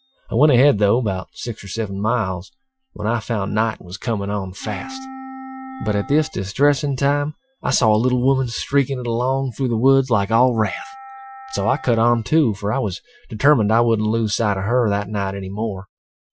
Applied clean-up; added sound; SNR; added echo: classical method Wiener filter.